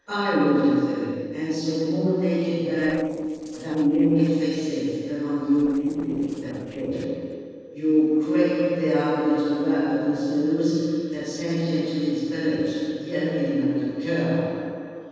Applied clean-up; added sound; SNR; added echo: neural separator model SepFormer DNS4.